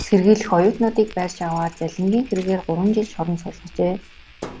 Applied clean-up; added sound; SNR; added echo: none; Fire + Thump, thud; 18 dB; none.